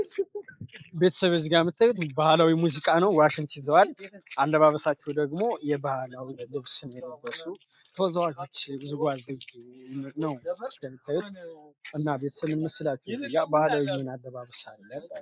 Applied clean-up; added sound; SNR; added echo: neural mask model Resemble Enhance denoiser.